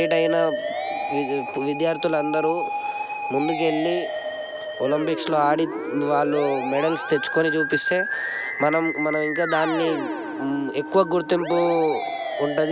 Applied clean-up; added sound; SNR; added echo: none; Musical instrument; 5 dB; none.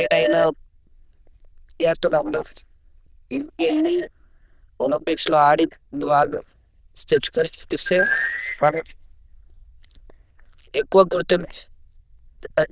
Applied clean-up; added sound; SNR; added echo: neural diffusion model UNIVERSE++.